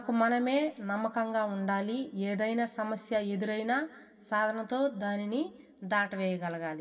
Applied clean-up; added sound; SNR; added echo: none; none; none; reverberation time 2.8 s.